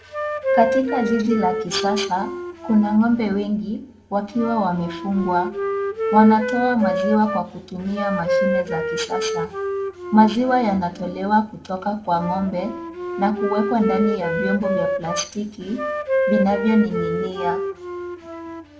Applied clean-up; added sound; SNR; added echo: none; Wind instrument, woodwind instrument; 4 dB; reverberation time 0.4 s.